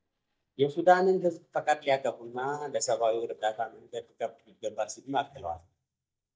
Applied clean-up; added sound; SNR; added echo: neural mask model DeepFilterNet 3.